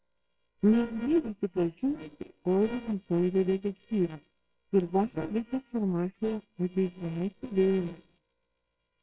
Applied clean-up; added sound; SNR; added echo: neural separator model SepFormer WHAMR!.